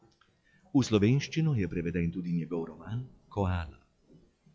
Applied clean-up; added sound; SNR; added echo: classical method log-MMSE.